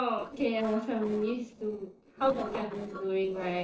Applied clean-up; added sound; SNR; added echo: neural separator model SepFormer DNS4.